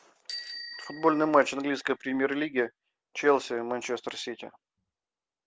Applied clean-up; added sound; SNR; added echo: none; Bicycle bell; 16 dB; none.